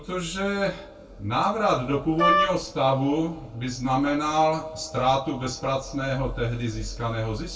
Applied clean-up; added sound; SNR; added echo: none; Wind instrument, woodwind instrument; -2 dB; reverberation time 0.2 s.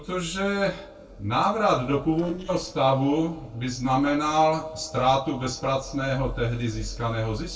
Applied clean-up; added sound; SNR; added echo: neural separator model SepFormer DNS4.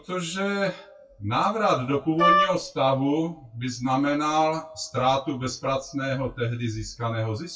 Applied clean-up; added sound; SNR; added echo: classical method WPE with log-MMSE.